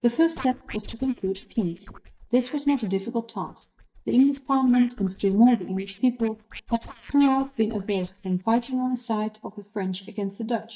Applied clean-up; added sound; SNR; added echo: neural mask model DeepFilterNet 3.